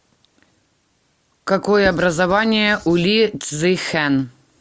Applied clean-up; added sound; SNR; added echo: none; Writing; 17 dB; none.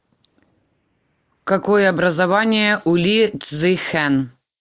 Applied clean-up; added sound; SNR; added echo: neural mask model Resemble Enhance denoiser.